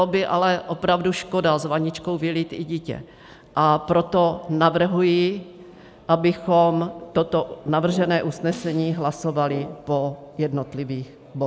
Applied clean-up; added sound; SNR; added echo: none; Snare drum + Brass instrument; 18 dB; none.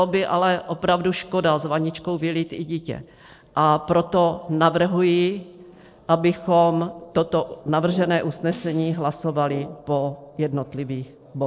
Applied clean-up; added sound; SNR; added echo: neural separator model SepFormer DNS4.